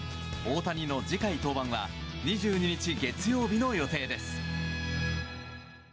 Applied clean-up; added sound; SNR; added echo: none; none; none; none.